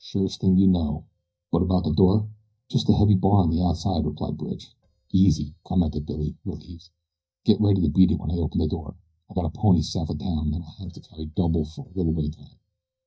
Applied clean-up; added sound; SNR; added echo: neural mask model DeepFilterNet 3.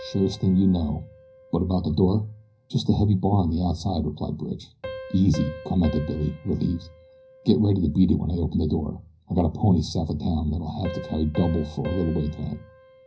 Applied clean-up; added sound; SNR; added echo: none; Piano; 18 dB; reverberation time 0.4 s.